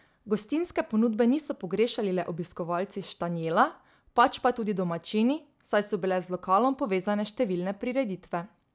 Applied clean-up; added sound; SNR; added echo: none; none; none; none.